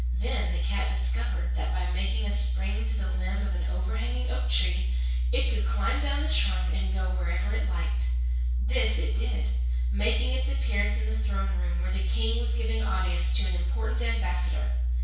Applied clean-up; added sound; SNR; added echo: none; none; none; reverberation time 0.6 s.